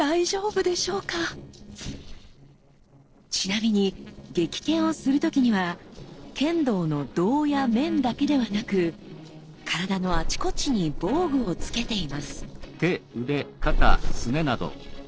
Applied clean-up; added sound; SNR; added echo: neural separator model SepFormer DNS4.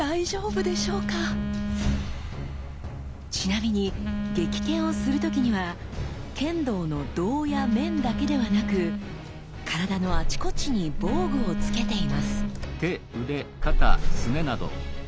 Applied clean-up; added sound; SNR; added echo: none; Telephone; -1 dB; none.